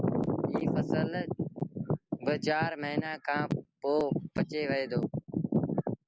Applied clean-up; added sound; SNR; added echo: none; none; none; none.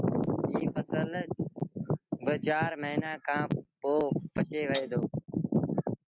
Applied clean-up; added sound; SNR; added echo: neural mask model RNNoise.